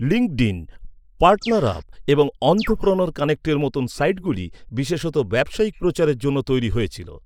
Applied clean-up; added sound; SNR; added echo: neural mask model Resemble Enhance denoiser.